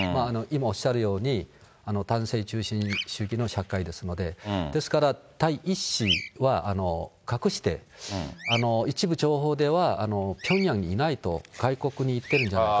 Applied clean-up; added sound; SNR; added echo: none; Bird vocalization, bird call, bird song; 13 dB; none.